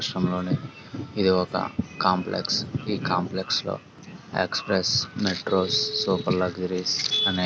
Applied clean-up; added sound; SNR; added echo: none; none; none; none.